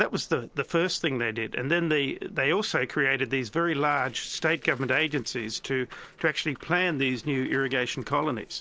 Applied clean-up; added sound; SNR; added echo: neural separator model SepFormer DNS4.